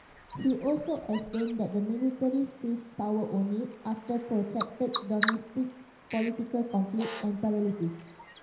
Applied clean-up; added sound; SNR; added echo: none; Bird vocalization, bird call, bird song; 11 dB; reverberation time 0.9 s.